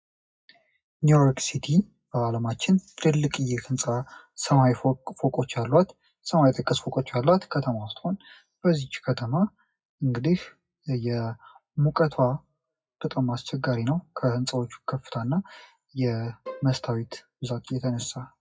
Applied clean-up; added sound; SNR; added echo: classical method WPE with log-MMSE.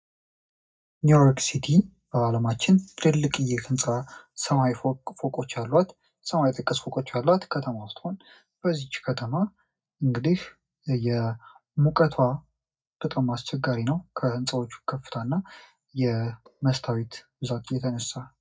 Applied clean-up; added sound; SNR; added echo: neural mask model DeepFilterNet 3.